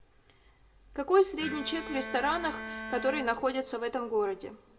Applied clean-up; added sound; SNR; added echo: none; Bowed string instrument; 10 dB; reverberation time 0.8 s.